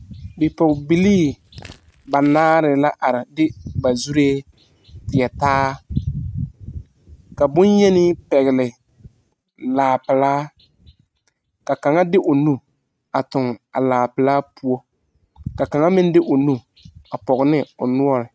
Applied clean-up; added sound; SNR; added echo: neural mask model RNNoise.